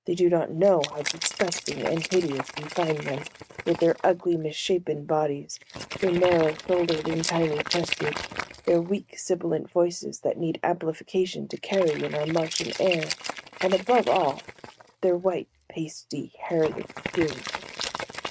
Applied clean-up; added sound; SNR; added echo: neural mask model RNNoise.